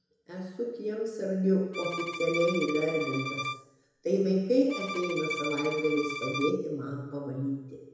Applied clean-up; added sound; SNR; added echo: none; Bowed string instrument; 7 dB; reverberation time 1.0 s.